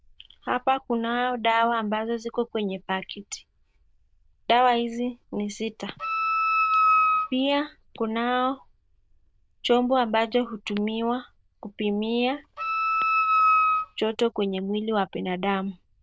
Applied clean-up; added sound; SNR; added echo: neural diffusion model UNIVERSE++.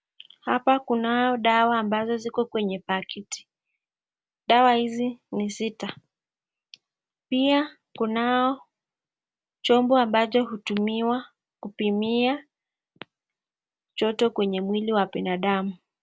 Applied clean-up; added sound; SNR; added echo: none; none; none; none.